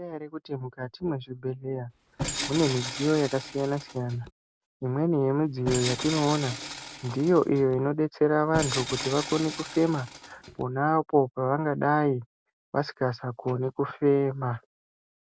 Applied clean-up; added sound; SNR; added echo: none; Tools; 9 dB; none.